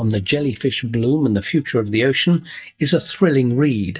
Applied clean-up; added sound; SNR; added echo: neural mask model DeepFilterNet 3.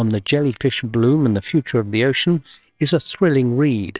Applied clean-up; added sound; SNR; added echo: neural separator model SepFormer WHAMR!.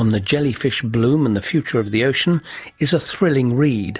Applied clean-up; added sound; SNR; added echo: none; none; none; none.